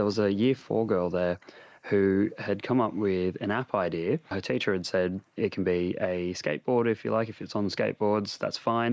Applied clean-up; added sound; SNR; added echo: neural mask model Resemble Enhance denoiser.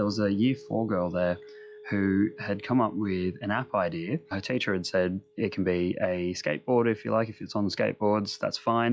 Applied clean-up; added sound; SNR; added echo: classical method log-MMSE.